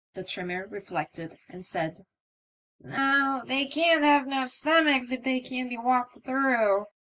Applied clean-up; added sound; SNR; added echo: neural mask model Resemble Enhance denoiser.